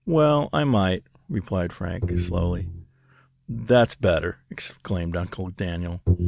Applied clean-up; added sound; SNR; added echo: neural mask model RNNoise.